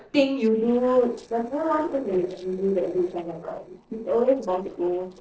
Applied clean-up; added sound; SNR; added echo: neural separator model SepFormer DNS4.